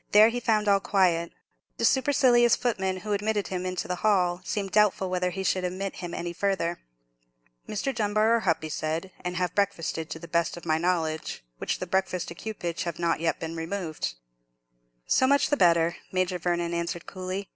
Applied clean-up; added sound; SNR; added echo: none; none; none; none.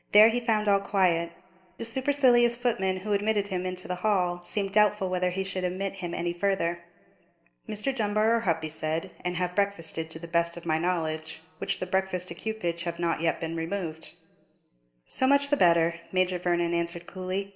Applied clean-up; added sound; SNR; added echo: none; none; none; reverberation time 1.6 s.